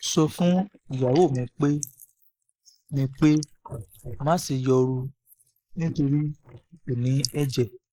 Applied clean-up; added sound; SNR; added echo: neural mask model Resemble Enhance denoiser.